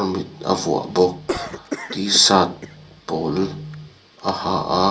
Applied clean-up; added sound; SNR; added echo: none; Cough; 13 dB; reverberation time 0.2 s.